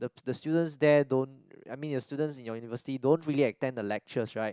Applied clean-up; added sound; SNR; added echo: none; none; none; none.